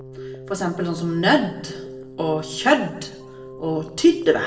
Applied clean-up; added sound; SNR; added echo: none; Keyboard (musical); 15 dB; reverberation time 0.5 s.